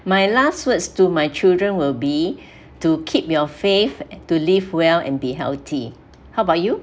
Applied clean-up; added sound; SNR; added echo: none; none; none; none.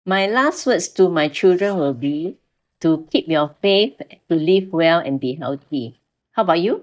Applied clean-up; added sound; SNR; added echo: neural mask model DeepFilterNet 3.